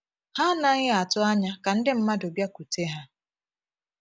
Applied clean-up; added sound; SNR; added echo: none; none; none; none.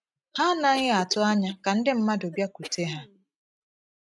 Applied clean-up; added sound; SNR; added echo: neural mask model RNNoise.